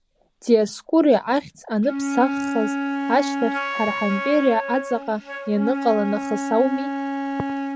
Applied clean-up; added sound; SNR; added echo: none; Wind instrument, woodwind instrument; 5 dB; none.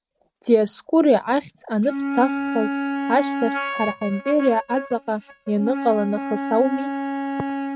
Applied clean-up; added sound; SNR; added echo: neural mask model RNNoise.